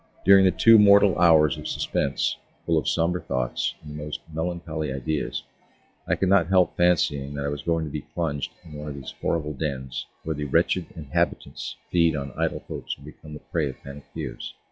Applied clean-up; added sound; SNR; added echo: classical method log-MMSE.